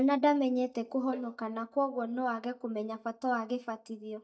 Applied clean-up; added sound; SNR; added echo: neural mask model DeepFilterNet 3.